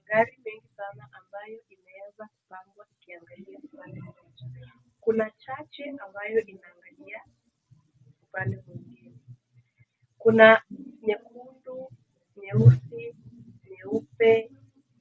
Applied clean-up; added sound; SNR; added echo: none; none; none; none.